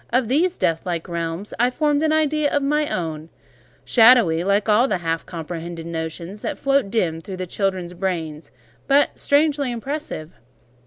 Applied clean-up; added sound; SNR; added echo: none; none; none; none.